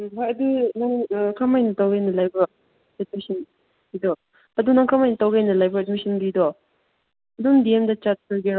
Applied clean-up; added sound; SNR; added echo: none; none; none; none.